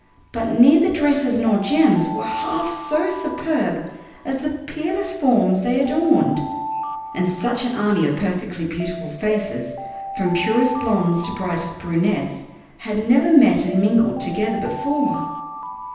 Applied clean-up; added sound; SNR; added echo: none; Alarm; 11 dB; reverberation time 0.9 s.